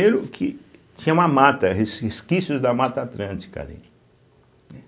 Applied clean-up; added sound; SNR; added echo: none; none; none; none.